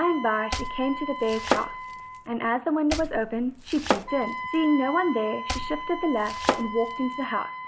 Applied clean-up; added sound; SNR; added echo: none; Wind instrument, woodwind instrument + Domestic sounds, home sounds; 5 dB; none.